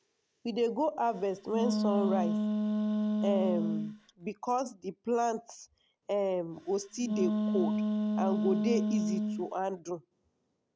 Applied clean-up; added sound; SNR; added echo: none; Wind instrument, woodwind instrument; -2 dB; none.